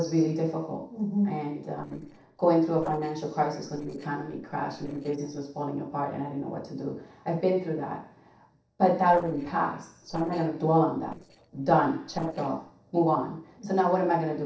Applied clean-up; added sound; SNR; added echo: neural separator model SepFormer DNS4.